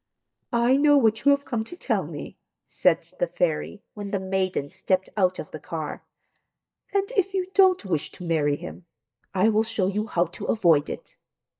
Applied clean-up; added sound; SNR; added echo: neural mask model DeepFilterNet 3.